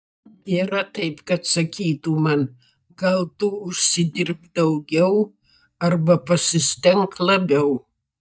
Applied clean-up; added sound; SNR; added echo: neural mask model DeepFilterNet 3.